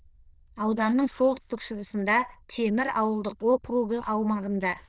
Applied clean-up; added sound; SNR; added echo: neural diffusion model UNIVERSE++.